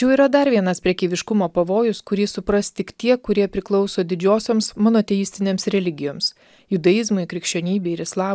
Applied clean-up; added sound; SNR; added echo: none; none; none; none.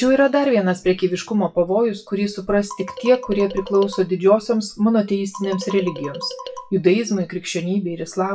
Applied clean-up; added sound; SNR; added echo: classical method WPE with log-MMSE.